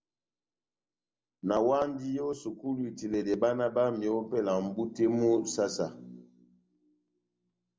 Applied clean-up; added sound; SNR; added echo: none; none; none; none.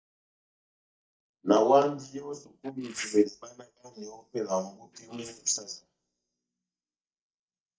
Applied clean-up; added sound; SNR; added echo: neural mask model DeepFilterNet 3.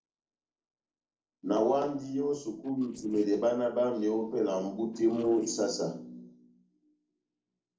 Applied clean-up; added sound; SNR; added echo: neural separator model SepFormer DNS4.